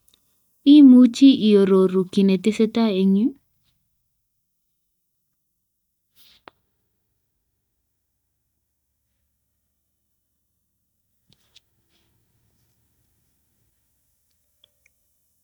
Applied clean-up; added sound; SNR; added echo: neural mask model DeepFilterNet 3.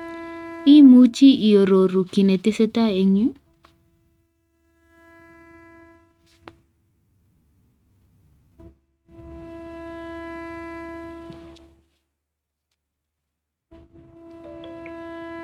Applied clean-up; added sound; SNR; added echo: neural mask model RNNoise.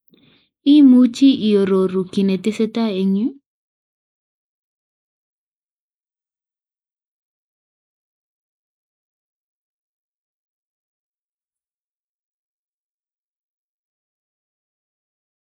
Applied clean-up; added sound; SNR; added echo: neural mask model Resemble Enhance denoiser.